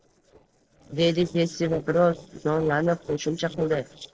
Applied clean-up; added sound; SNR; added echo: neural separator model SepFormer DNS4.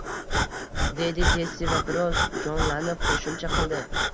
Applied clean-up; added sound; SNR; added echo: none; Breathing; -4 dB; none.